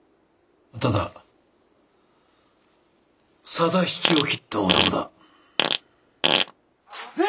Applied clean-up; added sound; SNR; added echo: none; Fart; -3 dB; none.